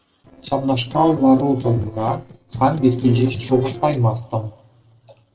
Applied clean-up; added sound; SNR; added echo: neural separator model SepFormer DNS4.